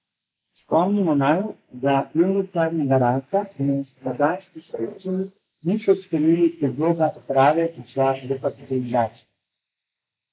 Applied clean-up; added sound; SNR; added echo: neural mask model Resemble Enhance denoiser.